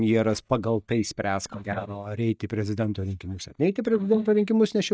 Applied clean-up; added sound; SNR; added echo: neural mask model DeepFilterNet 3.